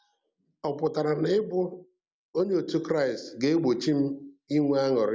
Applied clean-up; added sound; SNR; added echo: none; none; none; none.